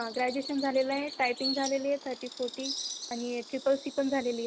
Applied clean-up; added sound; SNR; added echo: none; Bird vocalization, bird call, bird song; 10 dB; none.